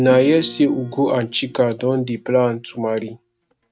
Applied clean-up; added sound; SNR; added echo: neural mask model RNNoise.